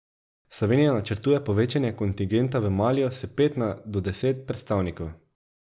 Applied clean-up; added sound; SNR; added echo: none; none; none; none.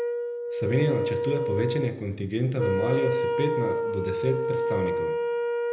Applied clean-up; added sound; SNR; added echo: none; Wind instrument, woodwind instrument; -1 dB; reverberation time 0.8 s.